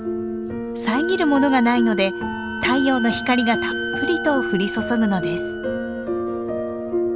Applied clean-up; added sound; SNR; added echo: none; Wind instrument, woodwind instrument; 11 dB; none.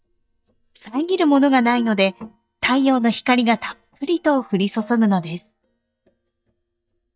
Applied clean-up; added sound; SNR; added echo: neural mask model DeepFilterNet 3.